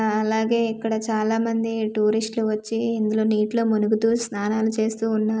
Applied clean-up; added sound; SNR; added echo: none; none; none; none.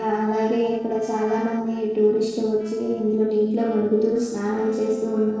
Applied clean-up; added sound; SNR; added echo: neural separator model SepFormer DNS4.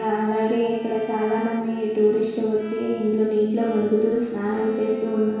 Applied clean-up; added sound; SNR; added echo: none; Bowed string instrument; 19 dB; reverberation time 1.1 s.